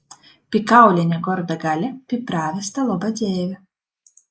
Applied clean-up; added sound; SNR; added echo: neural mask model Resemble Enhance denoiser.